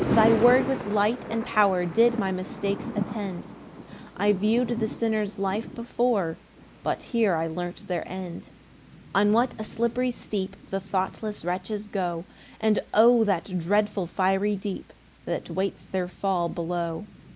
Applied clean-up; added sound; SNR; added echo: none; Thunder; 11 dB; none.